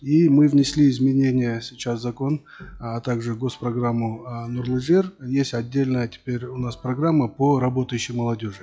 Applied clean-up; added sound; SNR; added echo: classical method log-MMSE.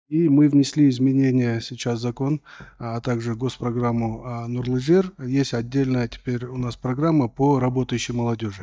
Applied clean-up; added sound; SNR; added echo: neural mask model DeepFilterNet 3.